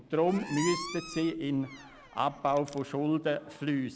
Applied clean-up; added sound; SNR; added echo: none; Squeak; 11 dB; none.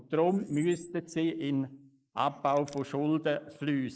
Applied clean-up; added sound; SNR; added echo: neural mask model Resemble Enhance denoiser.